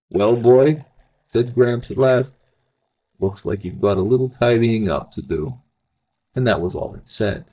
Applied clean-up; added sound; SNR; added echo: neural mask model DeepFilterNet 3.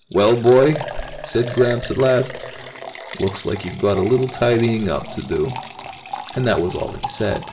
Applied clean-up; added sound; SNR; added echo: none; Liquid; 13 dB; reverberation time 1.4 s.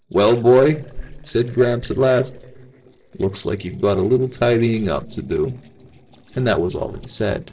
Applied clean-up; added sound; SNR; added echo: neural separator model SepFormer DNS4.